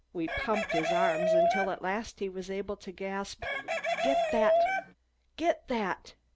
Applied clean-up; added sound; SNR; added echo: none; Chicken, rooster; -3 dB; none.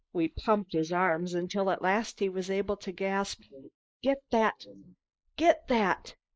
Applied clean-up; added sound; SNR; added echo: neural mask model Resemble Enhance denoiser.